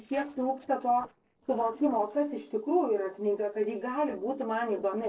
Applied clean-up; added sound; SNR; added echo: neural separator model SepFormer DNS4.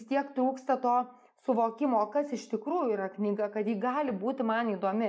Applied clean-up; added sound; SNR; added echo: none; none; none; none.